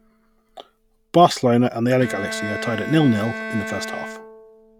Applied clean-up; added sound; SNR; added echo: none; Bowed string instrument; 11 dB; none.